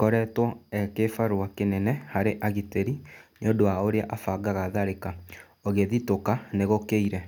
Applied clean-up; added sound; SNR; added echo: none; none; none; none.